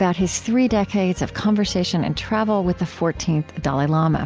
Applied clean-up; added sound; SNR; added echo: none; none; none; none.